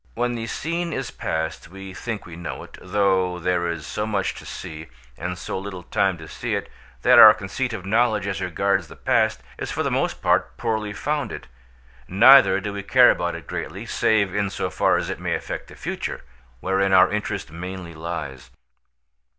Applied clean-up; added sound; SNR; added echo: none; none; none; none.